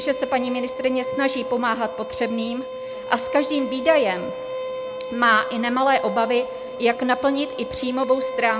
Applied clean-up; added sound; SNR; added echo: none; Bowed string instrument; 7 dB; none.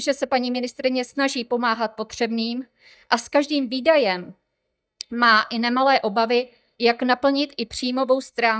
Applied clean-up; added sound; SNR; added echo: neural mask model DeepFilterNet 3.